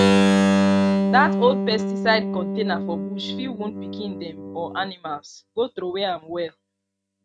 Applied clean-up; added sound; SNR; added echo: neural mask model RNNoise.